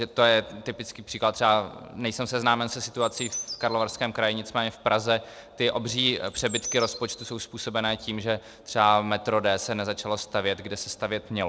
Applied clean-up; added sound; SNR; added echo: none; Bird; 11 dB; none.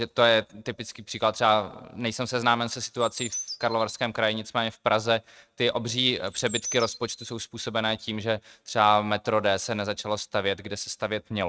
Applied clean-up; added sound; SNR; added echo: neural mask model RNNoise.